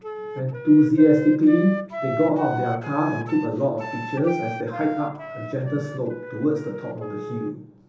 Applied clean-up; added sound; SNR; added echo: none; Wind instrument, woodwind instrument; 11 dB; reverberation time 1.2 s.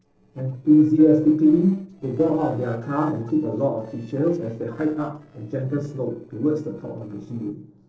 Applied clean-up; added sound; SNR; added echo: neural separator model SepFormer DNS4.